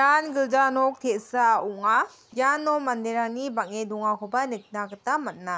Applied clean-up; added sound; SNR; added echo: none; none; none; none.